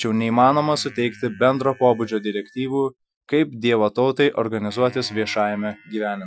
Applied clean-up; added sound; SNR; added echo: classical method Wiener filter.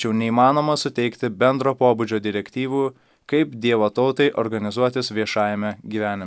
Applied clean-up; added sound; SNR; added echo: none; none; none; none.